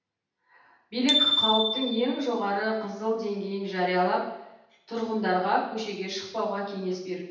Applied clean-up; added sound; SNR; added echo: none; Bicycle bell; 1 dB; reverberation time 0.9 s.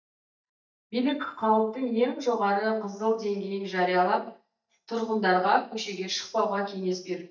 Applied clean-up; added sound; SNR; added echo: neural mask model DeepFilterNet 3.